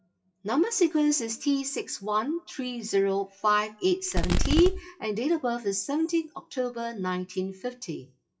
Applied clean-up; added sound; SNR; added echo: classical method WPE with log-MMSE.